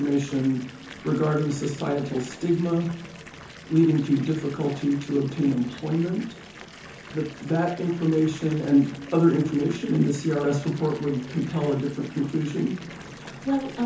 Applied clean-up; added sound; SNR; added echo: none; Fill (with liquid) / Bathtub (filling or washing) / Water tap, faucet; 18 dB; reverberation time 0.6 s.